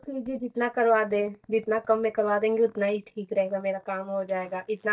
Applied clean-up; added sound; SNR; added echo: neural mask model DeepFilterNet 3.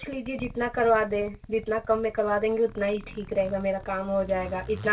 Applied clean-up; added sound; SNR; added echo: none; Zipper (clothing); 16 dB; reverberation time 0.1 s.